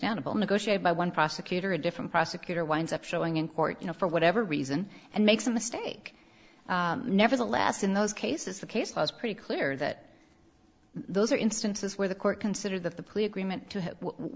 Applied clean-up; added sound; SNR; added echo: none; none; none; none.